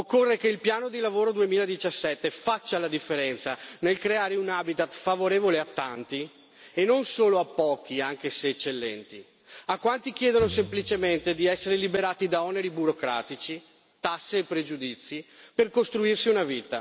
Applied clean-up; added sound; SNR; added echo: none; Guitar; 15 dB; none.